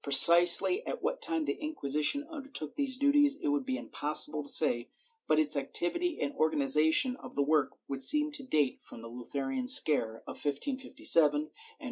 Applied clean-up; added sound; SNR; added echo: none; none; none; none.